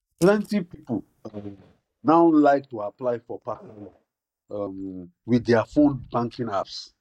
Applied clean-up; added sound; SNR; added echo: neural mask model DeepFilterNet 3.